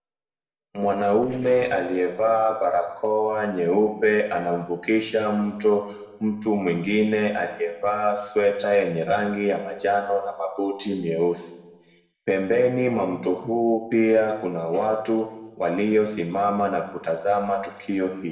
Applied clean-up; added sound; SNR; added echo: neural separator model SepFormer DNS4.